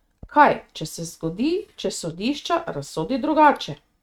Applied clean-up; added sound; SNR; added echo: neural mask model RNNoise.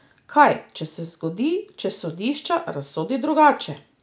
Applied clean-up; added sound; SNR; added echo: none; none; none; none.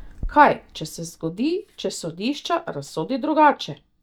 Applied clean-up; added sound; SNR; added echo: neural mask model DeepFilterNet 3.